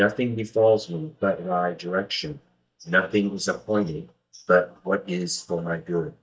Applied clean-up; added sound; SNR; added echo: neural mask model DeepFilterNet 3.